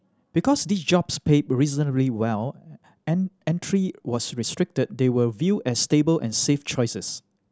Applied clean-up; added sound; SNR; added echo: none; none; none; none.